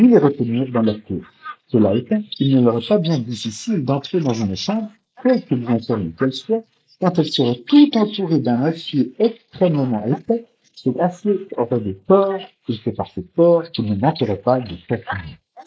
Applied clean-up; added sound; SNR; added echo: neural mask model Resemble Enhance denoiser.